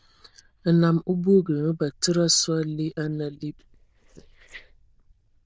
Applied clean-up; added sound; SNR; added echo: neural diffusion model UNIVERSE++.